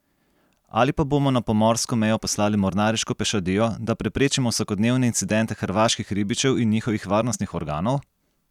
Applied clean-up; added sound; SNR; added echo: none; none; none; none.